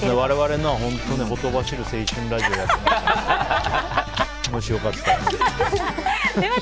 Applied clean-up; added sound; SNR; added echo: none; Chewing, mastication; 11 dB; none.